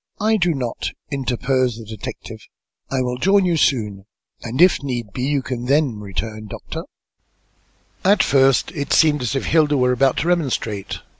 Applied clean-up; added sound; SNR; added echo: none; none; none; none.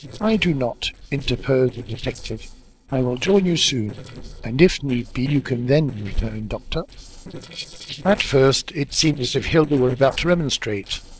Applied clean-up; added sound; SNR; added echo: neural separator model SepFormer DNS4.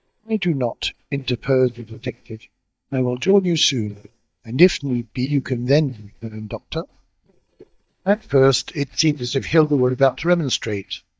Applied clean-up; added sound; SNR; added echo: neural mask model DeepFilterNet 3.